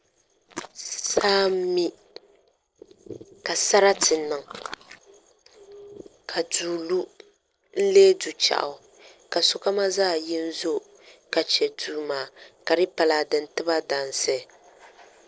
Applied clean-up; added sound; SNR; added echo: neural separator model SepFormer DNS4.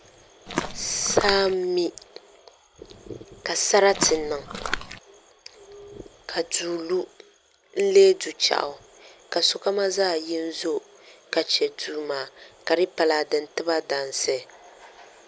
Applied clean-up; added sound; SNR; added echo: none; Walk, footsteps; 6 dB; none.